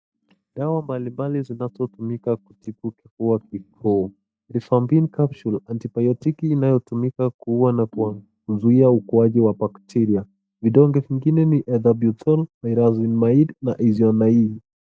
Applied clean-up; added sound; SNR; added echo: neural mask model DeepFilterNet 3.